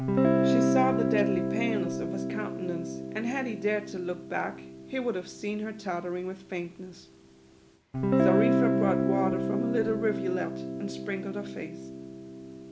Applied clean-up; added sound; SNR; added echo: none; Guitar; -3 dB; none.